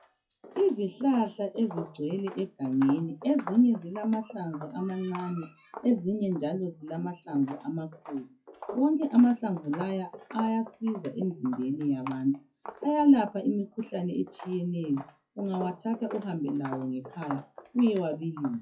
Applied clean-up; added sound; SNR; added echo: classical method WPE with log-MMSE.